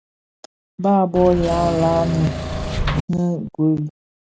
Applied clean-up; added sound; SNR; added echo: none; Engine / Mechanisms; 3 dB; none.